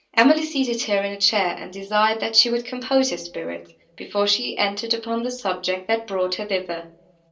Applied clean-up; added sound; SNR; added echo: none; none; none; reverberation time 0.3 s.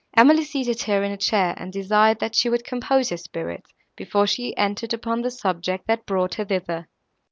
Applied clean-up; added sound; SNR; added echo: none; none; none; none.